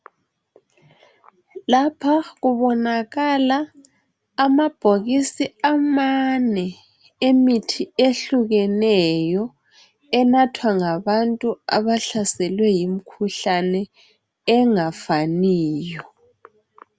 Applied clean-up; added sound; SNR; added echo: none; none; none; none.